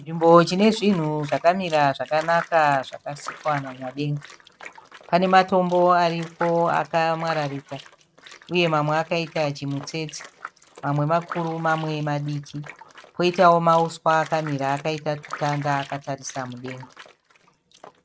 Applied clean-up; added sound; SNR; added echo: neural mask model RNNoise.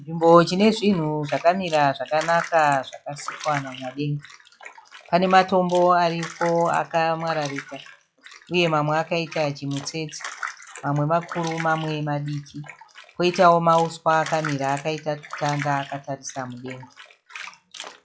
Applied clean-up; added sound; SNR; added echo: classical method log-MMSE.